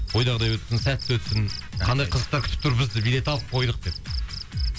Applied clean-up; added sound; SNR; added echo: none; Cricket; 11 dB; none.